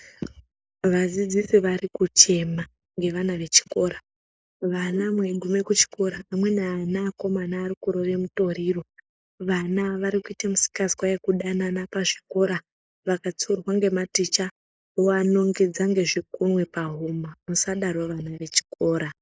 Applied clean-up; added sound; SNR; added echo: neural mask model Resemble Enhance denoiser.